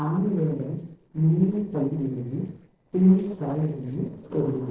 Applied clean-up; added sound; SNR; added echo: neural separator model SepFormer DNS4.